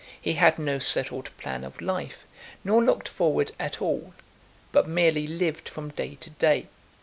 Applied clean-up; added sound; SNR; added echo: none; none; none; none.